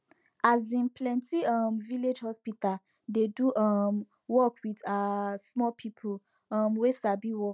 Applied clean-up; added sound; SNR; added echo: none; none; none; none.